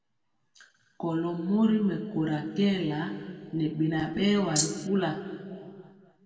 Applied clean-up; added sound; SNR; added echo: none; Rattle (instrument); 0 dB; reverberation time 2.0 s.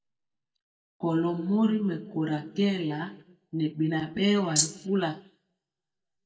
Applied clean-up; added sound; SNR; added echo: neural mask model DeepFilterNet 3.